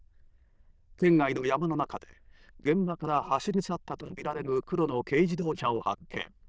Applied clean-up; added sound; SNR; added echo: neural diffusion model UNIVERSE++.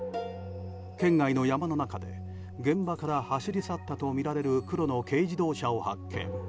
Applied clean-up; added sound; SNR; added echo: none; none; none; none.